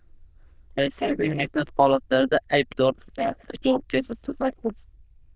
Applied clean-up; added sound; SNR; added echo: neural diffusion model UNIVERSE++.